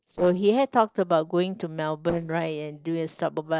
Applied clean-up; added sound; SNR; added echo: neural separator model SepFormer DNS4.